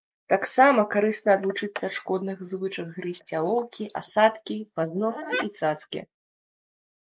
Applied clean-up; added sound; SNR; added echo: neural mask model Resemble Enhance denoiser.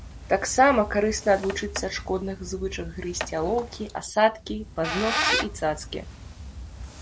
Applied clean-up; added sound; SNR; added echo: none; Squeak; 7 dB; none.